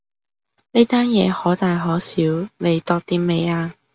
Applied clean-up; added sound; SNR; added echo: none; none; none; none.